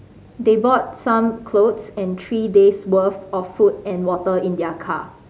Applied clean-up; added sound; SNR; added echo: none; none; none; none.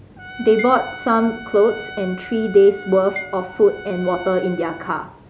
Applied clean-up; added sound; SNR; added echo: none; Trumpet + Marimba, xylophone; 16 dB; none.